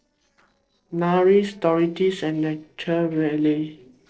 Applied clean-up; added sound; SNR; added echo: neural separator model SepFormer DNS4.